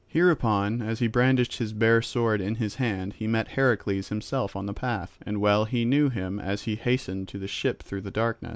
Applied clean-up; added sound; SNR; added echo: none; none; none; none.